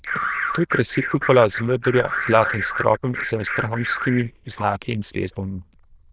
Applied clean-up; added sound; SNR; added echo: neural diffusion model UNIVERSE++.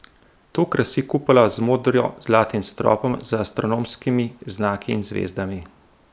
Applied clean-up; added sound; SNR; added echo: none; none; none; none.